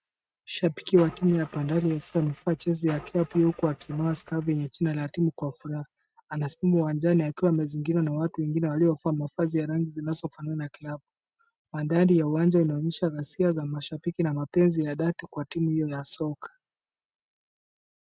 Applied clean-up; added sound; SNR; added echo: neural mask model RNNoise.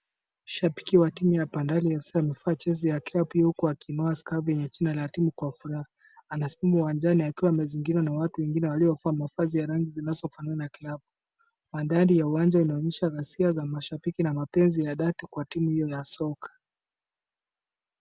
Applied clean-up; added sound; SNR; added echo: none; none; none; none.